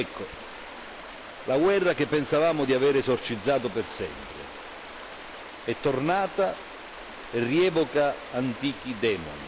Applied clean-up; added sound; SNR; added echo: none; Stream; 14 dB; none.